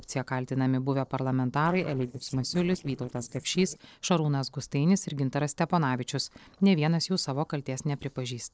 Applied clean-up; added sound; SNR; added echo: neural separator model SepFormer DNS4.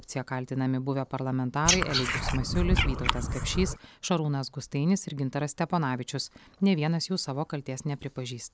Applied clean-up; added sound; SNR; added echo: none; Frog; -2 dB; none.